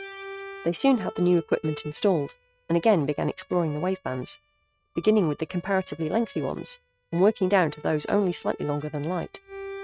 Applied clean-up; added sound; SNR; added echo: neural mask model RNNoise.